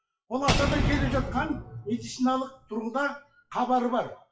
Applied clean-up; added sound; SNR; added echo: classical method WPE with log-MMSE.